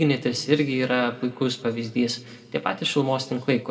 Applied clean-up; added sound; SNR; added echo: none; none; none; reverberation time 1.1 s.